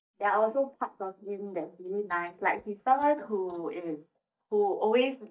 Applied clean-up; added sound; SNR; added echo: neural mask model DeepFilterNet 3.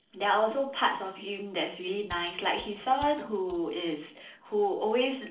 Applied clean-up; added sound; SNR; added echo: neural separator model SepFormer DNS4.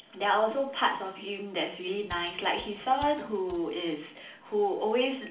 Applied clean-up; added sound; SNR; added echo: none; Mechanisms; 20 dB; reverberation time 0.4 s.